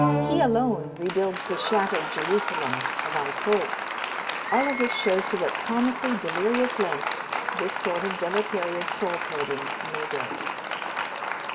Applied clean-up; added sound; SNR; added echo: none; Applause; 1 dB; none.